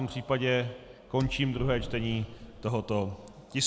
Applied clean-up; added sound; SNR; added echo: none; Boom; 11 dB; none.